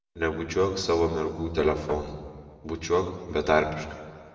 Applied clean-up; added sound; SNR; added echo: none; Knock; 15 dB; reverberation time 1.4 s.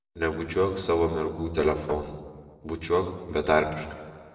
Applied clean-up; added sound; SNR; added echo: neural separator model SepFormer DNS4.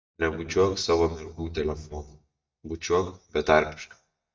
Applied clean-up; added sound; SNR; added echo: neural mask model DeepFilterNet 3.